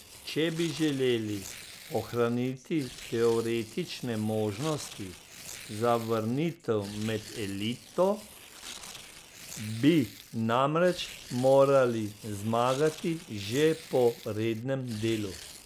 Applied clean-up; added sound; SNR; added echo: none; Tearing; 17 dB; none.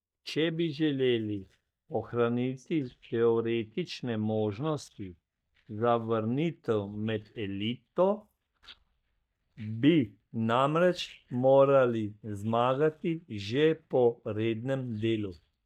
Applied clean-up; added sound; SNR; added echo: neural mask model DeepFilterNet 3.